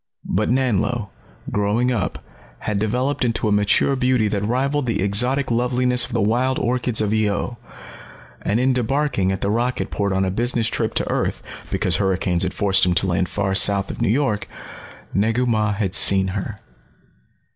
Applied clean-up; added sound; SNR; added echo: none; none; none; none.